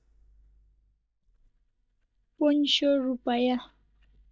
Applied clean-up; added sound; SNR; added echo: neural mask model DeepFilterNet 3.